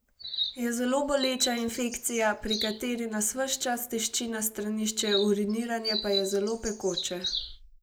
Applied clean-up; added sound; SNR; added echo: neural mask model Resemble Enhance denoiser.